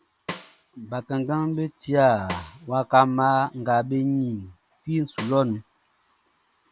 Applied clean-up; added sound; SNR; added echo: none; Snare drum; 18 dB; none.